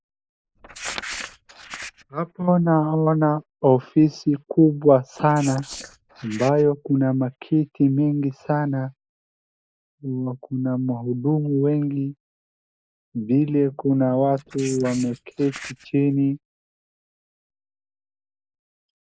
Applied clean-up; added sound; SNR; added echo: neural mask model Resemble Enhance denoiser.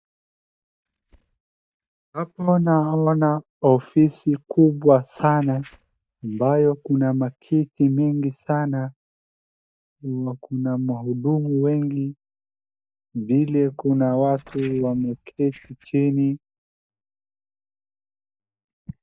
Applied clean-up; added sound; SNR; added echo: neural mask model DeepFilterNet 3.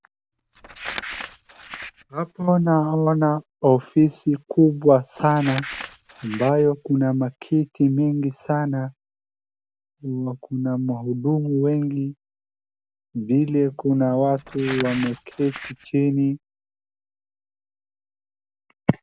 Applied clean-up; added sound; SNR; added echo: none; Crumpling, crinkling; 12 dB; none.